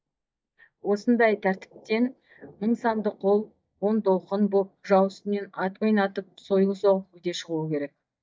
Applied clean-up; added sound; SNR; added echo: neural mask model DeepFilterNet 3.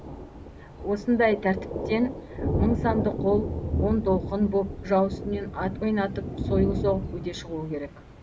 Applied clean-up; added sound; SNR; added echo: none; Thunder; 4 dB; none.